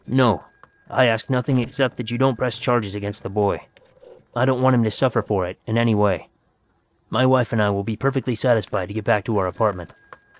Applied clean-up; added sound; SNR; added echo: neural separator model SepFormer DNS4.